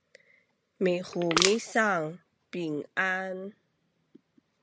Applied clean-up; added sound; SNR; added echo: none; Crushing; -3 dB; none.